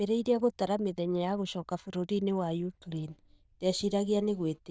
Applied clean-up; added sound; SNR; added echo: neural diffusion model UNIVERSE++.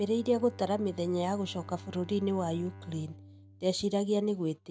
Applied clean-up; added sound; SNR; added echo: none; Bowed string instrument; 17 dB; none.